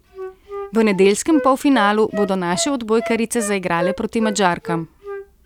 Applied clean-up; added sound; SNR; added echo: none; Wind instrument, woodwind instrument; 12 dB; none.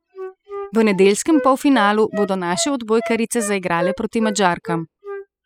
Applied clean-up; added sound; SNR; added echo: classical method spectral subtraction.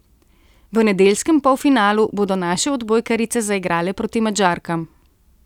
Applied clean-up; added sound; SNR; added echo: none; none; none; none.